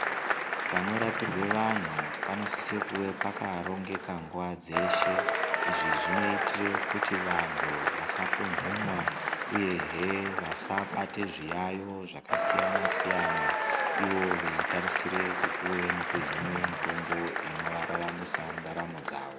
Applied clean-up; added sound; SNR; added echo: none; Applause / Crowd / Cheering; -4 dB; none.